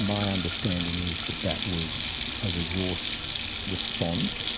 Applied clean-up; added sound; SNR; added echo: none; Sink (filling or washing); 1 dB; none.